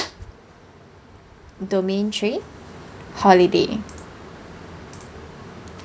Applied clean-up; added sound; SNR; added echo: none; none; none; none.